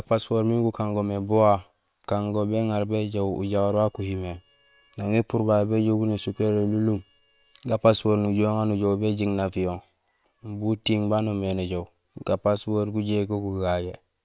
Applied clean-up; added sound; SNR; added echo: neural separator model SepFormer WHAM!.